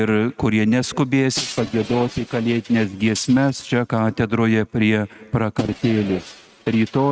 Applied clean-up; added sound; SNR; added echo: neural mask model RNNoise.